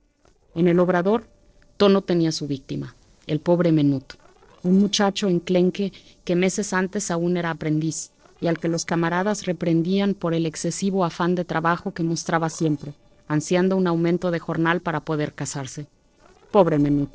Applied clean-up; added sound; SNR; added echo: neural separator model SepFormer DNS4.